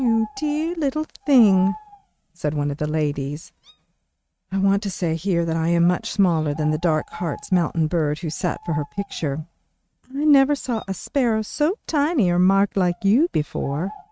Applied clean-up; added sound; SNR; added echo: neural mask model RNNoise.